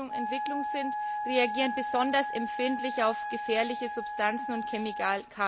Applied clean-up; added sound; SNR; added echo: none; Wind instrument, woodwind instrument; 3 dB; none.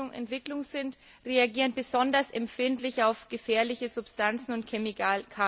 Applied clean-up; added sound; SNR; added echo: none; none; none; none.